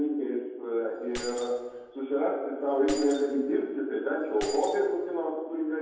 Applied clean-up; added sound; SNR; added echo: none; Keys jangling; 16 dB; reverberation time 1.1 s.